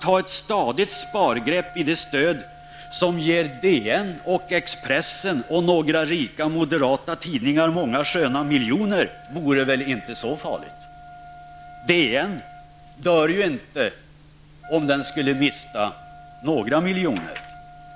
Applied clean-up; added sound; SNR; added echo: none; Wind instrument, woodwind instrument; 20 dB; none.